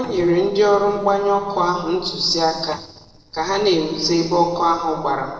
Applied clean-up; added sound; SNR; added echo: neural separator model SepFormer DNS4.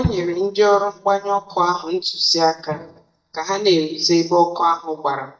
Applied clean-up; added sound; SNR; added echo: neural mask model DeepFilterNet 3.